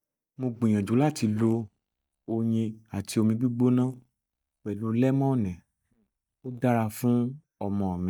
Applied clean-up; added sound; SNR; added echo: neural mask model DeepFilterNet 3.